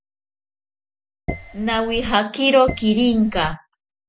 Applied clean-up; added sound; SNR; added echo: none; Dishes, pots, and pans; 9 dB; none.